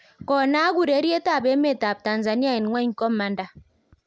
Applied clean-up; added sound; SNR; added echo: none; none; none; none.